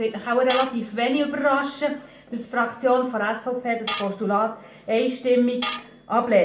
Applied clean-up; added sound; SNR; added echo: none; Tools; 8 dB; reverberation time 0.4 s.